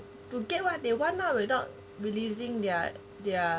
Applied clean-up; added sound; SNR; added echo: none; none; none; none.